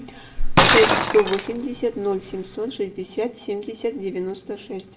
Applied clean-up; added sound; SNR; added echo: none; Shatter; -1 dB; reverberation time 1.1 s.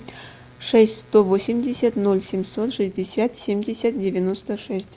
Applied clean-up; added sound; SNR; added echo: none; none; none; none.